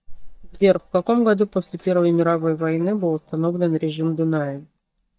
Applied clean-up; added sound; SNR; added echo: neural mask model DeepFilterNet 3.